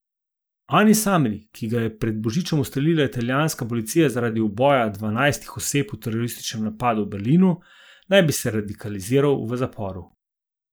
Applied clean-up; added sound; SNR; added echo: neural mask model Resemble Enhance denoiser.